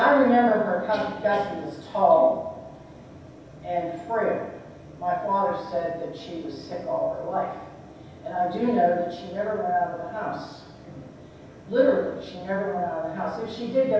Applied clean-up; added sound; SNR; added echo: none; none; none; reverberation time 0.9 s.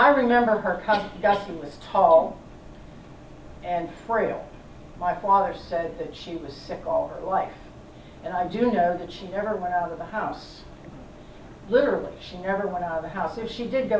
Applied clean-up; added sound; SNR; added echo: none; none; none; none.